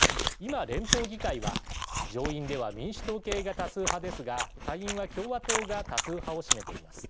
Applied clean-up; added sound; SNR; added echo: none; Chewing, mastication; -2 dB; none.